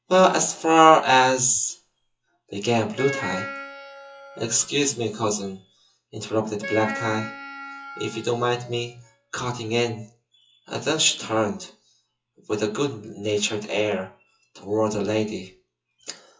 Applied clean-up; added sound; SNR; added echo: classical method WPE with log-MMSE.